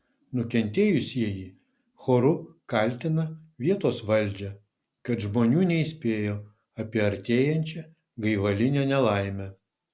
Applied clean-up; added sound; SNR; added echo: none; none; none; none.